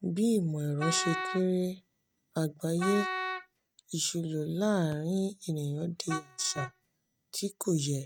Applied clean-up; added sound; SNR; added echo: neural mask model RNNoise.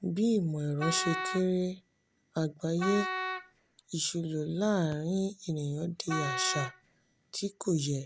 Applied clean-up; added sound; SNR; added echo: none; Wind instrument, woodwind instrument; 5 dB; none.